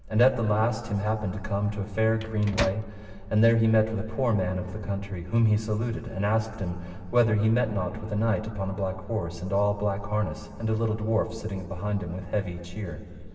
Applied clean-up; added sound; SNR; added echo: none; Microwave oven; 9 dB; reverberation time 2.2 s.